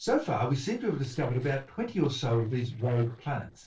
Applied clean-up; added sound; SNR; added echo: neural separator model SepFormer DNS4.